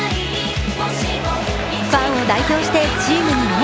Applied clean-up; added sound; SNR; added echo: none; none; none; none.